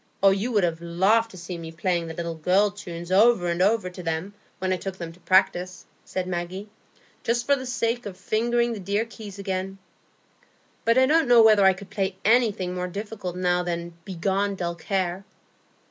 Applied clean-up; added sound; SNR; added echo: none; none; none; none.